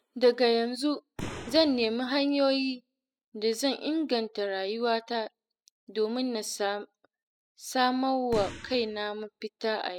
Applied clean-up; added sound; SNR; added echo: classical method spectral subtraction.